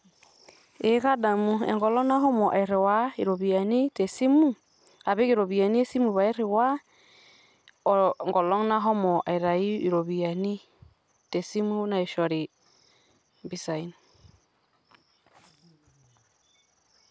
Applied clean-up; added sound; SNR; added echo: none; none; none; none.